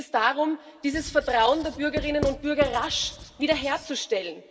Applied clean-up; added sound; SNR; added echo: none; Writing; 11 dB; reverberation time 0.3 s.